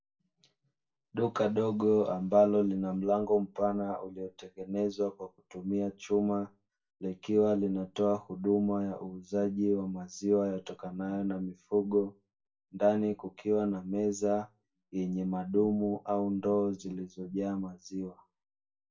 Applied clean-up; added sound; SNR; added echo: none; none; none; reverberation time 0.2 s.